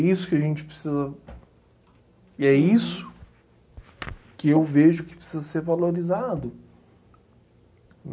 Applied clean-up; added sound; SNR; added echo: none; none; none; none.